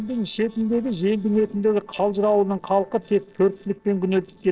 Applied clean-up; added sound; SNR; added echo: neural separator model SepFormer DNS4.